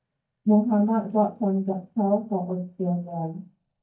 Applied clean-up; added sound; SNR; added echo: neural mask model DeepFilterNet 3.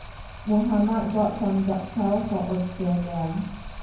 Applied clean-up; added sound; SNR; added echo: none; Stream; 14 dB; reverberation time 0.9 s.